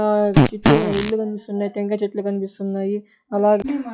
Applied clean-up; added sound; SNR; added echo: classical method log-MMSE.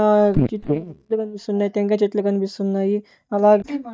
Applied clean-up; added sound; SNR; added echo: neural mask model DeepFilterNet 3.